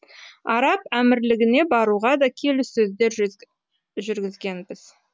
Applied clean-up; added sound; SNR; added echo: none; none; none; none.